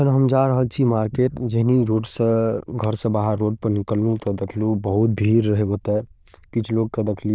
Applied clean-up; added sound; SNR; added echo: neural diffusion model UNIVERSE++.